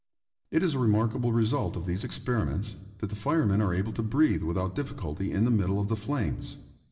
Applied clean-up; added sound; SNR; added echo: none; none; none; reverberation time 0.9 s.